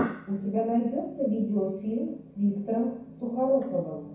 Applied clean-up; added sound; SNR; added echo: none; none; none; reverberation time 0.6 s.